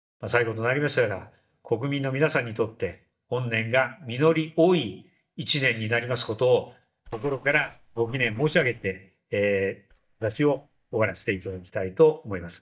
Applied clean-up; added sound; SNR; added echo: neural mask model DeepFilterNet 3.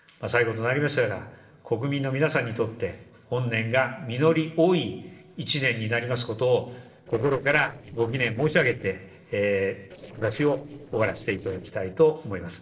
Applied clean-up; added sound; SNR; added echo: neural separator model SepFormer DNS4.